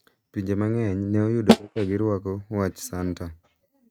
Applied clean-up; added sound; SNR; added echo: neural mask model RNNoise.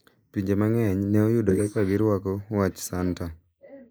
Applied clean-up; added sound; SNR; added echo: neural mask model Resemble Enhance denoiser.